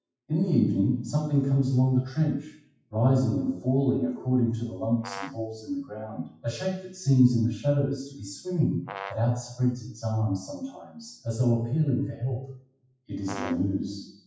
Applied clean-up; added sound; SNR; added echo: classical method WPE with log-MMSE.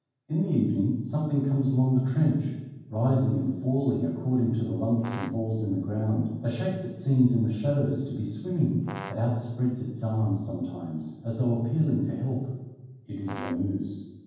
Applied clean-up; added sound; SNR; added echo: none; Brass instrument; 16 dB; reverberation time 1.2 s.